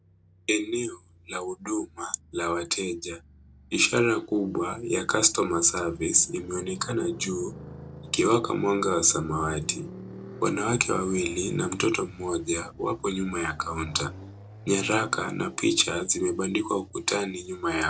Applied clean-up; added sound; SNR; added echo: none; Motorcycle; 18 dB; none.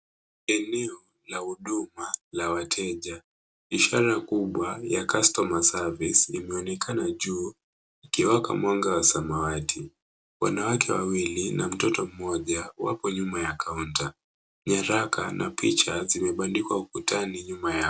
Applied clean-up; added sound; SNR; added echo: none; none; none; none.